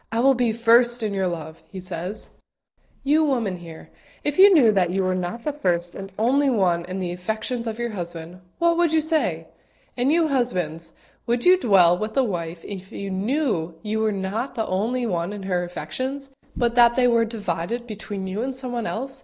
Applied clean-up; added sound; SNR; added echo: neural separator model SepFormer DNS4.